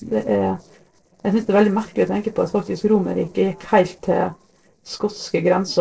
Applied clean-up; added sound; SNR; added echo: neural separator model SepFormer DNS4.